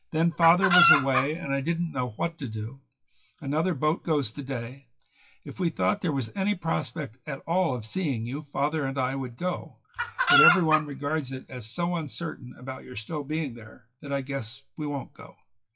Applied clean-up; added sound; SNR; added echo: classical method WPE with log-MMSE.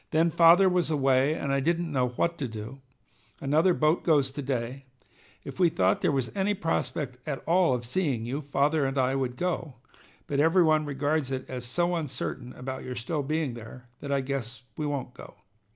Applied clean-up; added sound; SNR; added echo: none; none; none; none.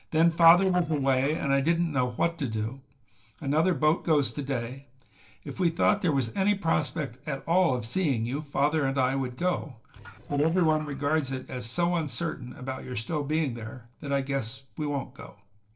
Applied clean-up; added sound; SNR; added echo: neural separator model SepFormer DNS4.